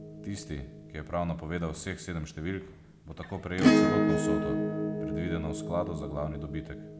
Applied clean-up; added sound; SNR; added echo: none; Acoustic guitar / Strum; -5 dB; none.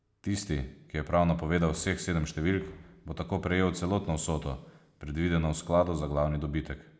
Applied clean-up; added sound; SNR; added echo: none; none; none; none.